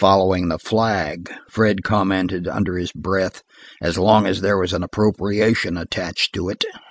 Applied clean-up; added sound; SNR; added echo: none; none; none; none.